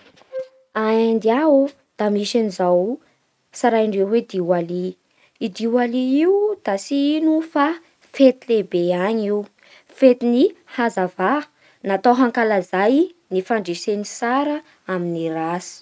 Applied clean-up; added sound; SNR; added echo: none; Wind instrument, woodwind instrument; 15 dB; none.